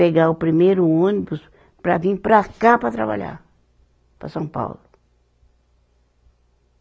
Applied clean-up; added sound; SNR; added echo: none; none; none; none.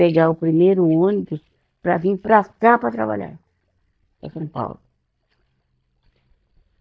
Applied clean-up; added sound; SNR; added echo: neural mask model DeepFilterNet 3.